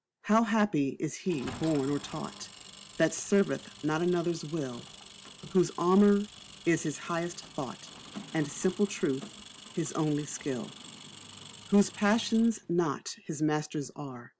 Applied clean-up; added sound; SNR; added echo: none; Engine; 18 dB; none.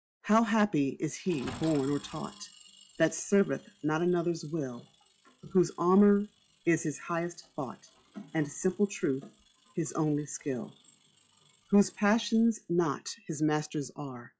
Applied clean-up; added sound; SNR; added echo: classical method log-MMSE.